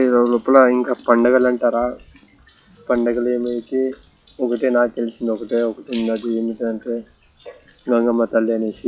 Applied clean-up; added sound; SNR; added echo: classical method log-MMSE.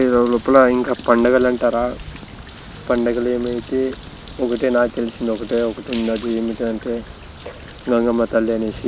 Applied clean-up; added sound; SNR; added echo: none; Bird; 17 dB; none.